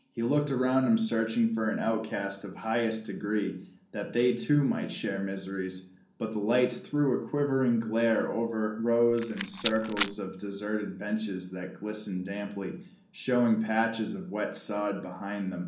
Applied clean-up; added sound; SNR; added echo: none; Rattle; 4 dB; reverberation time 0.6 s.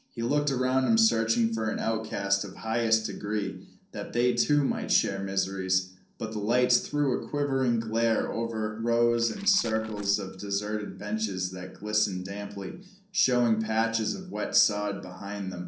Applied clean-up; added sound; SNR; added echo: neural separator model SepFormer DNS4.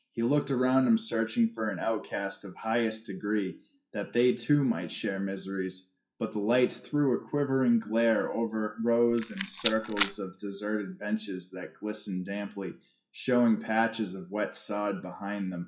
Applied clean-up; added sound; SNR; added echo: classical method WPE with log-MMSE.